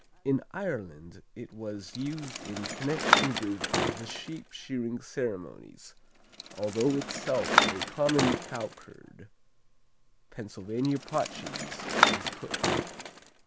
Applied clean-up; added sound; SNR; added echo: none; Bicycle; -1 dB; none.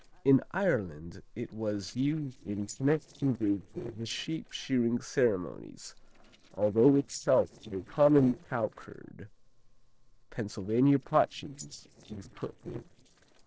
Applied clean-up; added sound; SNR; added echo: neural separator model SepFormer DNS4.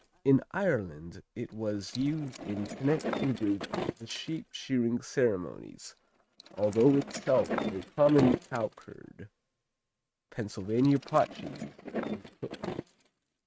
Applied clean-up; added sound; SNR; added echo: neural mask model RNNoise.